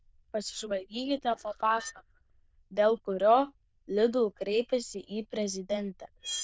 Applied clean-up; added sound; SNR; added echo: neural diffusion model UNIVERSE++.